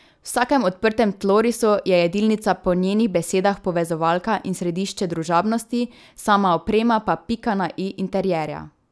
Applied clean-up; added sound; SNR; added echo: none; none; none; none.